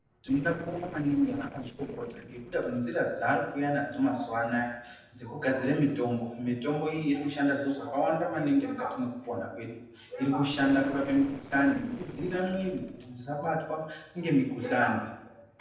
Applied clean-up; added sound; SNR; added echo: neural separator model SepFormer DNS4.